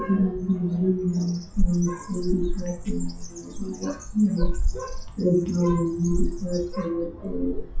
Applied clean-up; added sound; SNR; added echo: classical method WPE with log-MMSE.